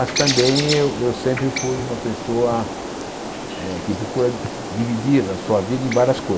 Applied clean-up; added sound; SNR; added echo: none; Bird; 6 dB; none.